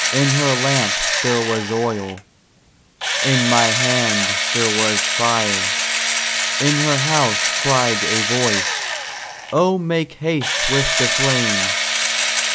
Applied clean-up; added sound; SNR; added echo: none; Engine / Drill; -2 dB; none.